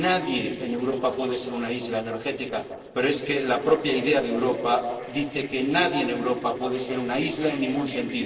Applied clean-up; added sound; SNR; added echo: neural separator model SepFormer DNS4.